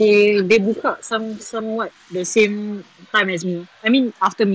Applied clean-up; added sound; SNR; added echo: neural mask model Resemble Enhance denoiser.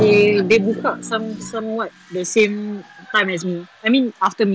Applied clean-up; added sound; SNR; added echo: none; Drum; 12 dB; none.